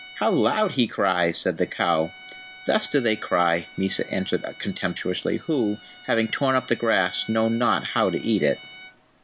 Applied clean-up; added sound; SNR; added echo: none; Bowed string instrument; 20 dB; none.